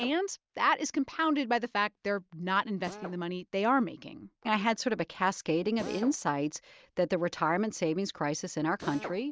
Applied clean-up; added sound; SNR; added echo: neural mask model RNNoise.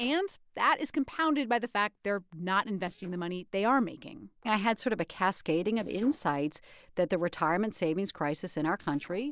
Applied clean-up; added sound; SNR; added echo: neural separator model SepFormer DNS4.